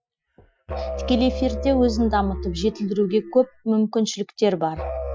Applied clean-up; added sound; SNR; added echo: classical method Wiener filter.